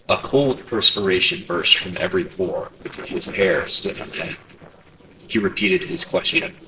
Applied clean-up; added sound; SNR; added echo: neural separator model SepFormer DNS4.